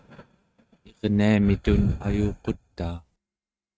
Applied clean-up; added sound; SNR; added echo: neural mask model RNNoise.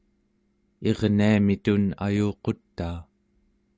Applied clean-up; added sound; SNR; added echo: none; none; none; none.